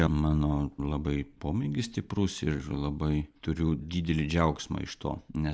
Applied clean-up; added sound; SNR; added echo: neural mask model Resemble Enhance denoiser.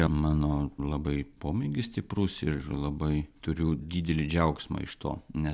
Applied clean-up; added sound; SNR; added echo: none; Brass instrument; 20 dB; none.